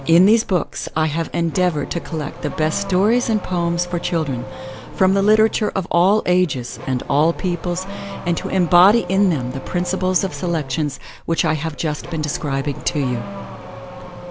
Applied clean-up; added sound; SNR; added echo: none; Accelerating, revving, vroom / Car; 14 dB; none.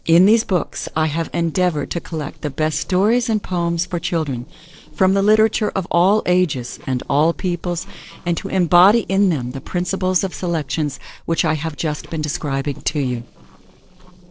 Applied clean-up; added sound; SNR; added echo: neural separator model SepFormer DNS4.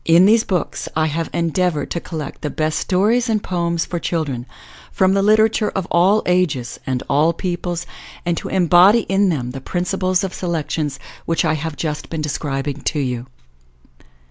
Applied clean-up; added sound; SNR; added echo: none; none; none; none.